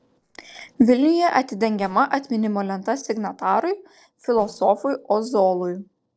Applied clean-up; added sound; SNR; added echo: neural separator model SepFormer DNS4.